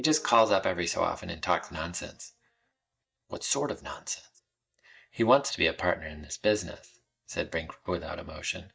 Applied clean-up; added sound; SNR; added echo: neural mask model DeepFilterNet 3.